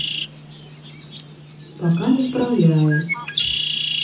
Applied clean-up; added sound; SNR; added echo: none; Bird; 6 dB; reverberation time 0.6 s.